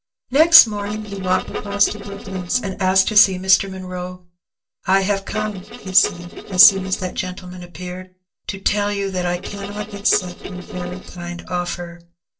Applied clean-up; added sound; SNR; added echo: neural separator model SepFormer DNS4.